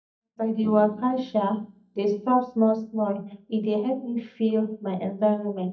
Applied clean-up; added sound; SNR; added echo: neural mask model DeepFilterNet 3.